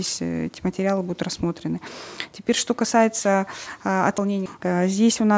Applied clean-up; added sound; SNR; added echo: none; none; none; none.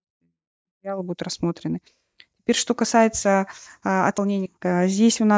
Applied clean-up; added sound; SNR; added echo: neural mask model DeepFilterNet 3.